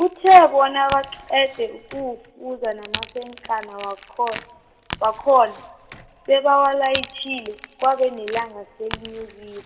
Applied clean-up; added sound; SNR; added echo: none; Crack / Crackle; 17 dB; reverberation time 0.8 s.